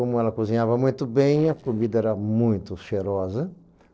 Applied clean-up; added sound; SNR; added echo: neural separator model SepFormer DNS4.